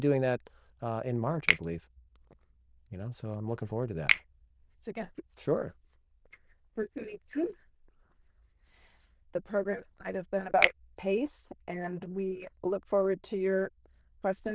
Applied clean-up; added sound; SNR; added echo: neural diffusion model UNIVERSE++.